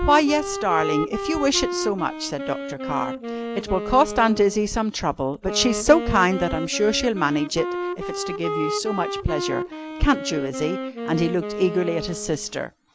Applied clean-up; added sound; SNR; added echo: none; Wind instrument, woodwind instrument; 7 dB; none.